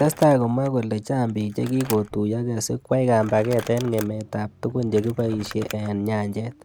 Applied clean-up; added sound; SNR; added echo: none; Crumpling, crinkling; 20 dB; none.